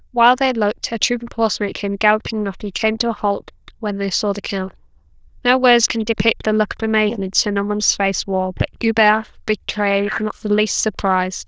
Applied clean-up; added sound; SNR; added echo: neural diffusion model UNIVERSE++.